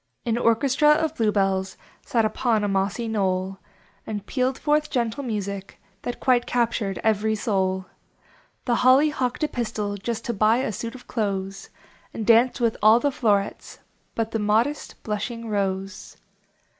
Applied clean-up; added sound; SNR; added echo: none; none; none; none.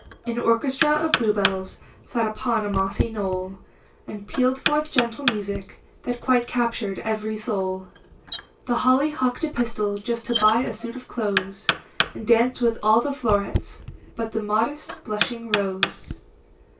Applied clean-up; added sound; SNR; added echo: none; Knock; 7 dB; reverberation time 0.1 s.